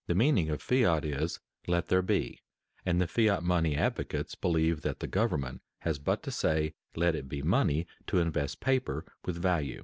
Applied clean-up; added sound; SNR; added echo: none; none; none; none.